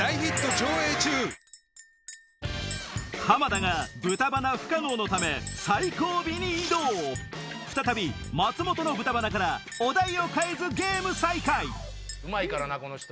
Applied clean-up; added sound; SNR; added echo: none; Chink, clink; 14 dB; none.